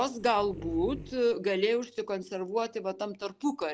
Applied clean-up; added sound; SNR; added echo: none; Dog; 13 dB; none.